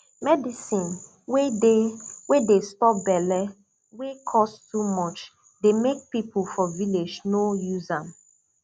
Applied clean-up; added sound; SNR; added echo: none; none; none; none.